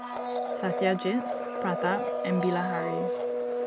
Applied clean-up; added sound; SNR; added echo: none; Domestic sounds, home sounds; 0 dB; none.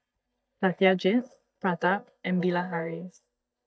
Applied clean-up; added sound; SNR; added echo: neural mask model DeepFilterNet 3.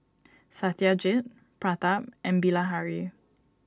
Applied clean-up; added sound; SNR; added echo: none; none; none; none.